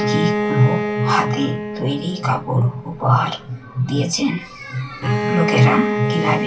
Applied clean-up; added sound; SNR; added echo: none; Bowed string instrument; 4 dB; reverberation time 0.2 s.